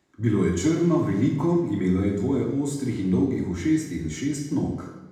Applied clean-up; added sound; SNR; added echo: none; none; none; reverberation time 0.8 s.